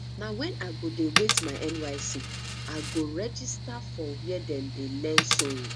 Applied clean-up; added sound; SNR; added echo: none; Coin (dropping) + Mechanical fan; -2 dB; none.